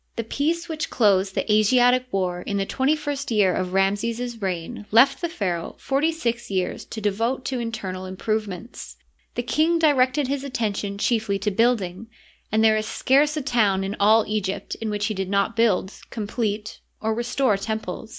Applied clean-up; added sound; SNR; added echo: none; none; none; none.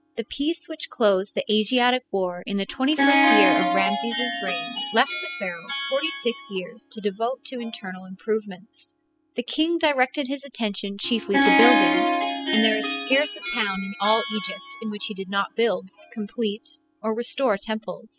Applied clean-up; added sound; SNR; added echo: classical method spectral subtraction.